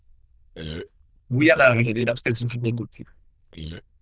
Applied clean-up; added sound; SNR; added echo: neural diffusion model UNIVERSE++.